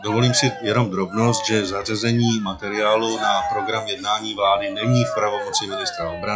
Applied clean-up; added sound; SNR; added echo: classical method WPE with log-MMSE.